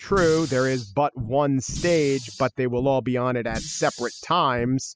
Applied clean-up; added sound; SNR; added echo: classical method spectral subtraction.